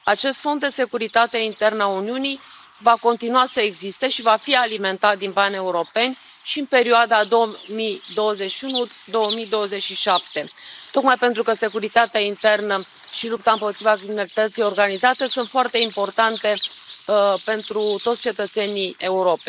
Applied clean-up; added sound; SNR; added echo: neural mask model Resemble Enhance denoiser.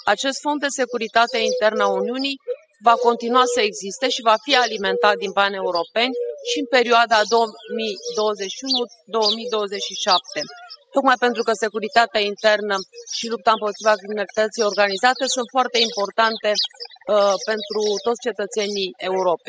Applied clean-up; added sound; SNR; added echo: classical method spectral subtraction.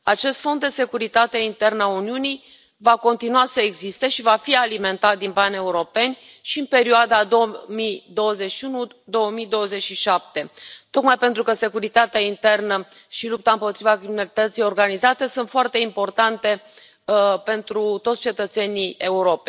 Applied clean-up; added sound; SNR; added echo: none; none; none; none.